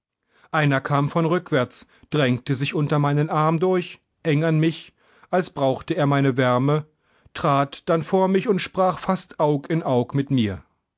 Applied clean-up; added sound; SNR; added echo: none; none; none; none.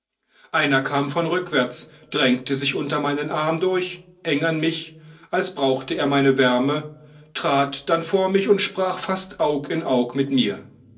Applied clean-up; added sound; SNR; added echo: none; none; none; reverberation time 0.3 s.